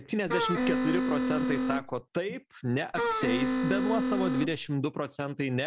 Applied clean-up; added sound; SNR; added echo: none; Wind instrument, woodwind instrument; -3 dB; none.